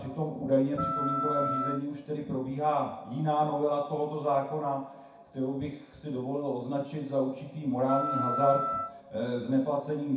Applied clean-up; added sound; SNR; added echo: none; Wind instrument, woodwind instrument; 3 dB; reverberation time 0.6 s.